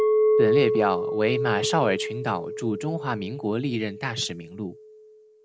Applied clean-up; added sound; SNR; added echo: none; Chink, clink; -1 dB; none.